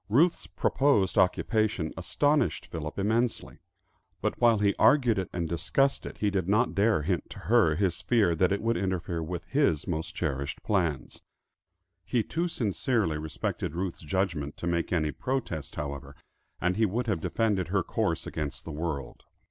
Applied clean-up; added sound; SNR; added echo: none; none; none; none.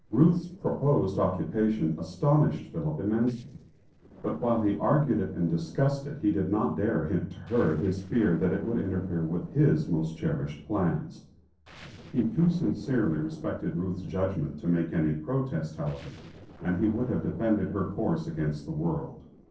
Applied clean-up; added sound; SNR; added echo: neural separator model SepFormer DNS4.